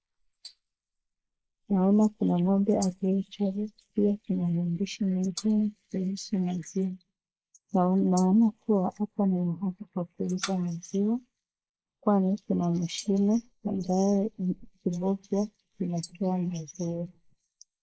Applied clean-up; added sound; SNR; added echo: neural mask model Resemble Enhance denoiser.